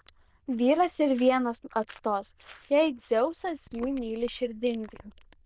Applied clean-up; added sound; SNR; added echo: neural diffusion model UNIVERSE++.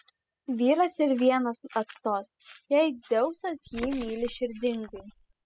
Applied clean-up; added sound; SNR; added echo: classical method spectral subtraction.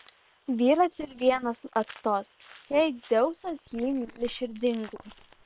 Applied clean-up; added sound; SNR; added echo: neural separator model SepFormer WHAM!.